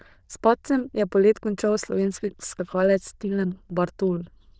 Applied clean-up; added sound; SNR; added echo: neural diffusion model UNIVERSE++.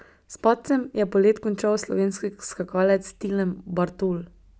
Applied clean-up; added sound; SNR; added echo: none; none; none; none.